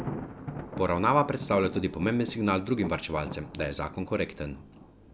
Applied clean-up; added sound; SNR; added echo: none; Thunder; 12 dB; none.